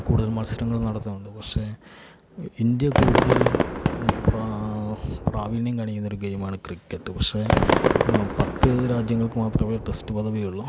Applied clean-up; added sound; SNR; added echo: none; Fireworks; 1 dB; none.